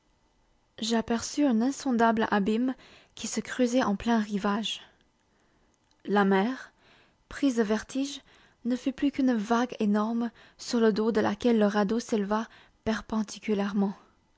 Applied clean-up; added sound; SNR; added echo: none; none; none; none.